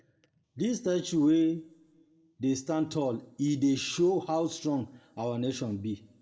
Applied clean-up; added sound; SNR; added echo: none; none; none; reverberation time 0.6 s.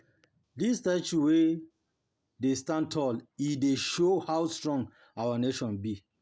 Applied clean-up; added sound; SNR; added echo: none; none; none; none.